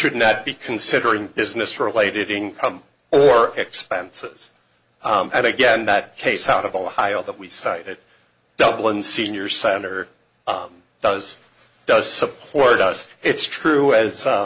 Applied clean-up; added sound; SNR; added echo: none; none; none; none.